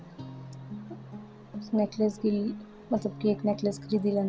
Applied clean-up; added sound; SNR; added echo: none; Guitar; 13 dB; none.